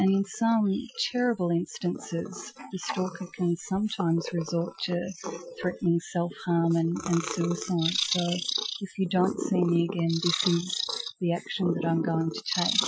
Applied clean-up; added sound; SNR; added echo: classical method Wiener filter.